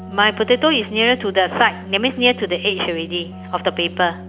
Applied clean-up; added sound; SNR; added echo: none; Keyboard (musical); 14 dB; none.